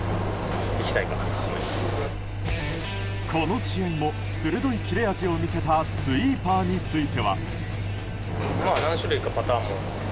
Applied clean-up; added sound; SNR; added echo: none; Engine; 3 dB; none.